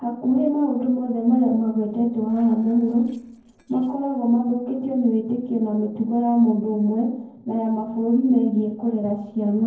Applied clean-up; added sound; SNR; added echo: neural separator model SepFormer DNS4.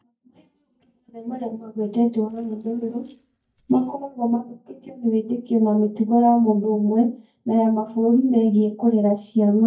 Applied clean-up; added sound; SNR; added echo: neural mask model DeepFilterNet 3.